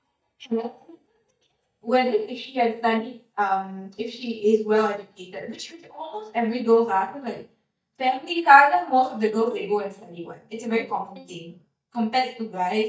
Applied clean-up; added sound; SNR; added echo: neural mask model DeepFilterNet 3.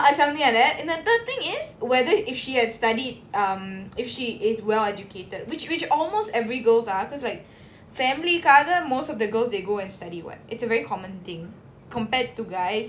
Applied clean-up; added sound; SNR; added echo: none; none; none; none.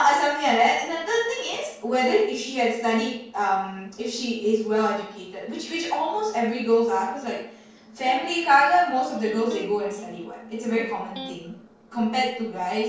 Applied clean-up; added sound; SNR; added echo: neural separator model SepFormer DNS4.